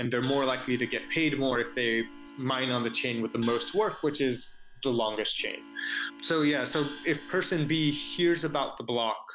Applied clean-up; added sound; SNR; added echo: none; Organ + Gong; 16 dB; none.